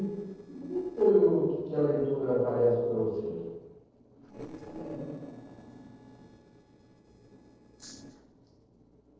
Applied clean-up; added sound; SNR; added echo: neural separator model SepFormer DNS4.